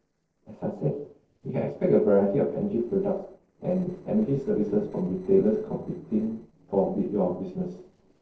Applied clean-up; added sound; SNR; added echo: neural separator model SepFormer DNS4.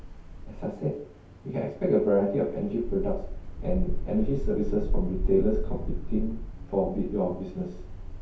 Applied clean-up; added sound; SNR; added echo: none; Wind; 2 dB; reverberation time 0.6 s.